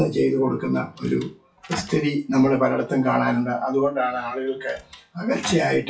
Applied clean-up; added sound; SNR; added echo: classical method WPE with log-MMSE.